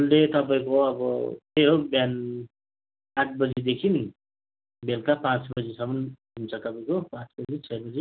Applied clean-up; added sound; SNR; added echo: none; none; none; none.